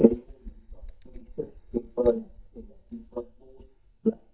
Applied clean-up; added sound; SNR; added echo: neural mask model DeepFilterNet 3.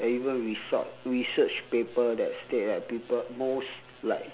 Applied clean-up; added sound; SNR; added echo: none; none; none; none.